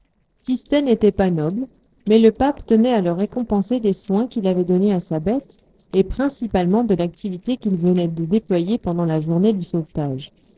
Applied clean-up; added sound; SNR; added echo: neural separator model SepFormer DNS4.